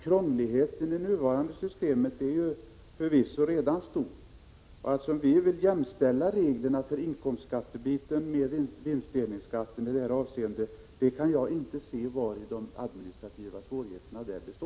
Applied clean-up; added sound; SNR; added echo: none; none; none; none.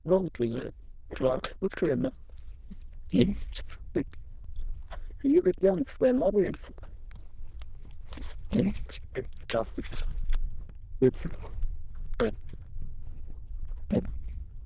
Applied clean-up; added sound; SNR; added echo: neural diffusion model UNIVERSE++.